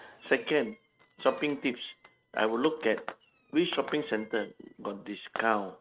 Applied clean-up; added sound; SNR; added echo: neural mask model RNNoise.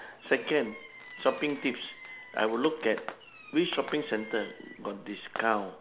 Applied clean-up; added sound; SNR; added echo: none; Fireworks; 15 dB; none.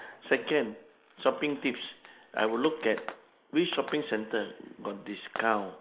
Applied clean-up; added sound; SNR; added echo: neural mask model Resemble Enhance denoiser.